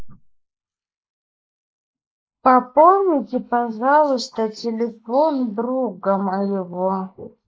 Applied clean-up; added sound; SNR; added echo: neural mask model Resemble Enhance denoiser.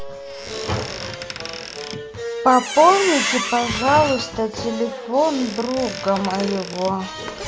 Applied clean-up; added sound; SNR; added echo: none; Squeak; 10 dB; none.